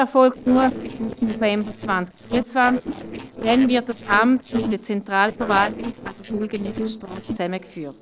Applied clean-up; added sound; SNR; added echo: neural separator model SepFormer DNS4.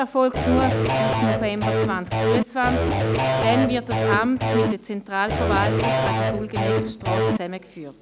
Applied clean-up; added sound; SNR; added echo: none; Electric guitar / Bass guitar; -4 dB; none.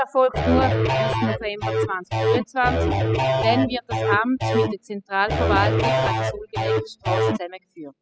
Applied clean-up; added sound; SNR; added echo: classical method spectral subtraction.